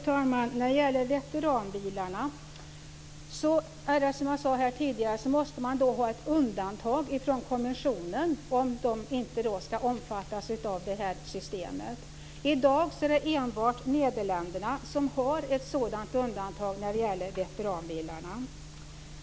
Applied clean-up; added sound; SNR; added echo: none; none; none; none.